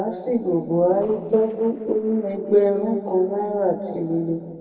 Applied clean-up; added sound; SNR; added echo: neural separator model SepFormer DNS4.